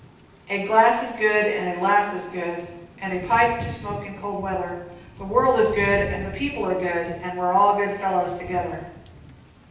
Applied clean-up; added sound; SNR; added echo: none; Thunder / Rain; 16 dB; reverberation time 0.9 s.